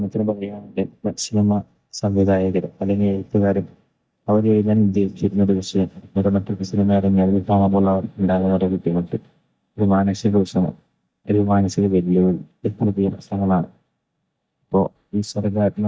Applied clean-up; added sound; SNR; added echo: neural mask model DeepFilterNet 3.